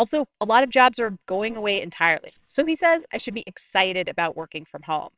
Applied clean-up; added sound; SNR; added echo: neural separator model SepFormer WHAMR!.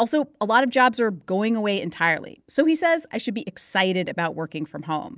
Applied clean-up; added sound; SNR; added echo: none; none; none; none.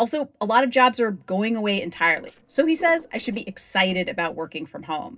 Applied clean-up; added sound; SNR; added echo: neural separator model SepFormer DNS4.